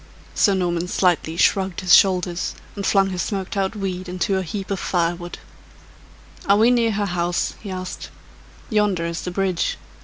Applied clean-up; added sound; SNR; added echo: none; none; none; none.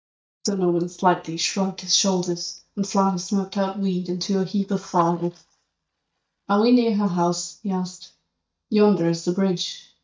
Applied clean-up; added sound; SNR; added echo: neural mask model DeepFilterNet 3.